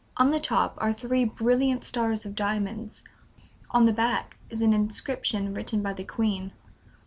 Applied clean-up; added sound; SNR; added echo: none; none; none; none.